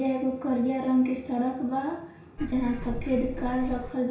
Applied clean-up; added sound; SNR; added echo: none; Bird; 8 dB; reverberation time 0.6 s.